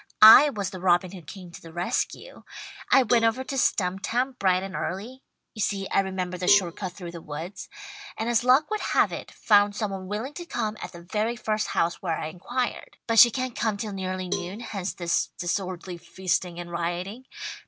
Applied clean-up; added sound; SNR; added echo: none; Cowbell; 13 dB; none.